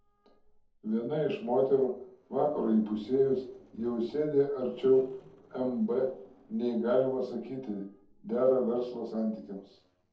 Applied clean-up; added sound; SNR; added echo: neural separator model SepFormer DNS4.